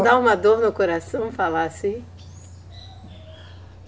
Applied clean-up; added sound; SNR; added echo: none; none; none; none.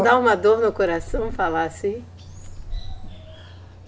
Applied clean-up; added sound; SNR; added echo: none; Bird; 10 dB; none.